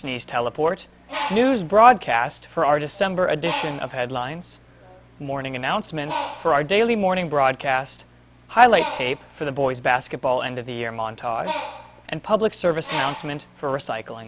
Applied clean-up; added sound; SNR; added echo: none; Bird; 13 dB; none.